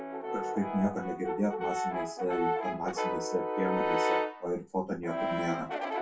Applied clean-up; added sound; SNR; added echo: none; Brass instrument; -1 dB; reverberation time 0.2 s.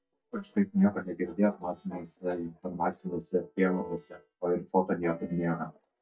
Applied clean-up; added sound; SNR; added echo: neural mask model DeepFilterNet 3.